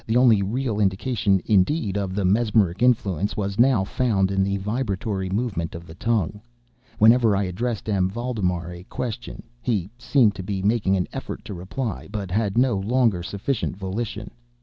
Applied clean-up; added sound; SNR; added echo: none; none; none; none.